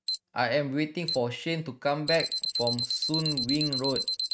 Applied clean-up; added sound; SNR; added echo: neural mask model RNNoise.